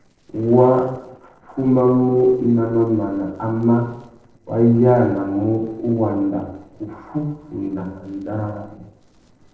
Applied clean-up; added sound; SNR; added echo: neural separator model SepFormer DNS4.